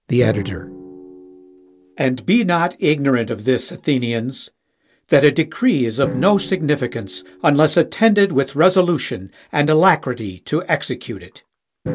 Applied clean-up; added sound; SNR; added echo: none; Drum; 17 dB; none.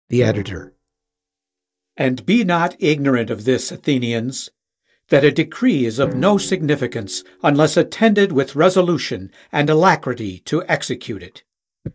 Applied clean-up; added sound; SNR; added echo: neural mask model DeepFilterNet 3.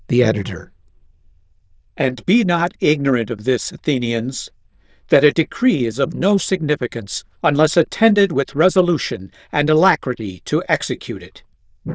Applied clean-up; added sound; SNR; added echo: neural diffusion model UNIVERSE++.